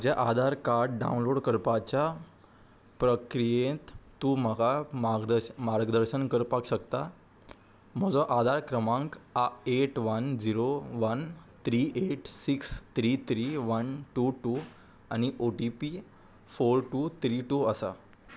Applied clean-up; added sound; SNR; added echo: none; none; none; none.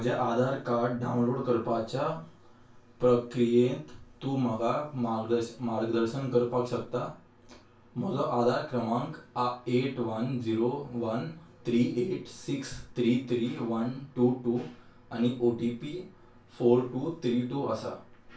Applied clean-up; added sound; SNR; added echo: none; none; none; reverberation time 0.2 s.